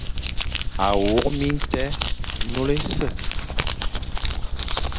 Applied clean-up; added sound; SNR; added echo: none; Crumpling, crinkling; -2 dB; none.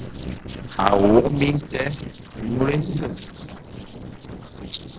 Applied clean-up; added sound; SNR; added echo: neural separator model SepFormer DNS4.